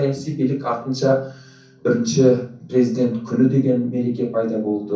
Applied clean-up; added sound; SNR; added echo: none; none; none; reverberation time 0.6 s.